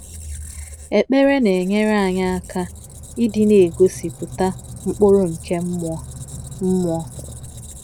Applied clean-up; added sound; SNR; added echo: none; Squeak; 15 dB; none.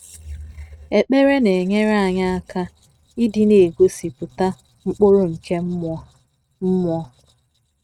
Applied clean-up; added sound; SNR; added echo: neural mask model RNNoise.